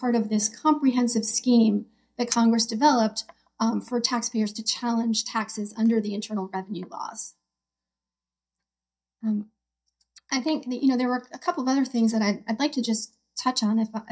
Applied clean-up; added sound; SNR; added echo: neural mask model DeepFilterNet 3.